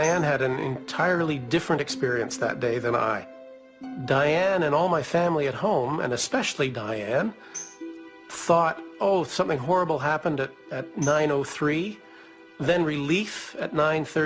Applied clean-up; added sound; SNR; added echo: none; Tambourine; 20 dB; none.